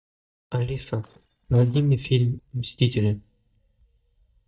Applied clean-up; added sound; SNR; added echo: neural mask model DeepFilterNet 3.